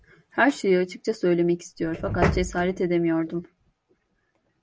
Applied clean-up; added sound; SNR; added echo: none; none; none; none.